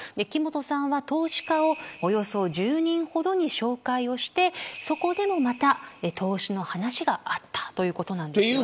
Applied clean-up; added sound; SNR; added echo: none; none; none; none.